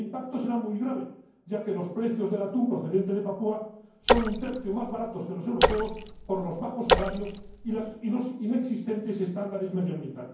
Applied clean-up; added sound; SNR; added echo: none; Splash, splatter; -3 dB; reverberation time 0.9 s.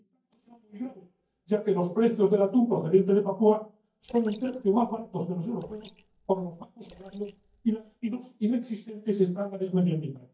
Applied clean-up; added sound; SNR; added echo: neural mask model DeepFilterNet 3.